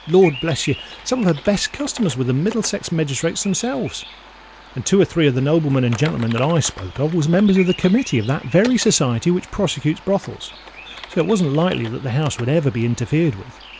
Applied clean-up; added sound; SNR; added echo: none; Bird vocalization, bird call, bird song + Typing; 18 dB; none.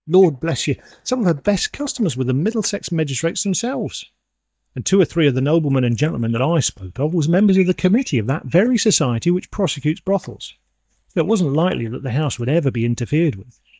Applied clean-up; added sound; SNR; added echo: neural mask model DeepFilterNet 3.